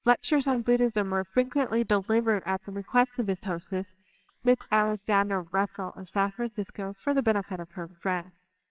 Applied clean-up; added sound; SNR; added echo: neural separator model SepFormer WHAMR!.